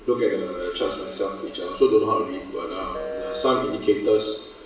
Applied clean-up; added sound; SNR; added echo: none; Telephone; 9 dB; reverberation time 0.7 s.